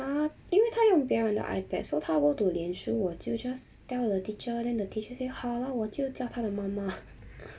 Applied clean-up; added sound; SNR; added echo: none; none; none; none.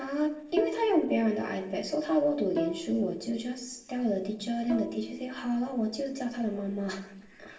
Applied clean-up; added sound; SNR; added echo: neural separator model SepFormer DNS4.